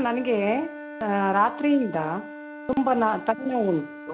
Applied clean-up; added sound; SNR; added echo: none; Wind instrument, woodwind instrument; 14 dB; none.